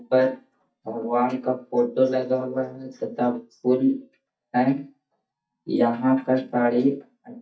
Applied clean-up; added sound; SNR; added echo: neural mask model DeepFilterNet 3.